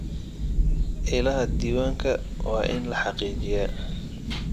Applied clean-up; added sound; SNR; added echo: none; Thunderstorm; -2 dB; none.